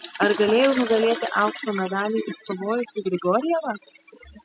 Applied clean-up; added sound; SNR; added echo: classical method spectral subtraction.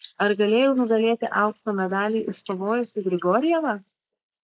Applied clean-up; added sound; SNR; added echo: neural mask model Resemble Enhance denoiser.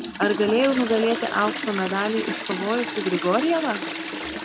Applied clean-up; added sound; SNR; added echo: none; Toilet flush; 6 dB; none.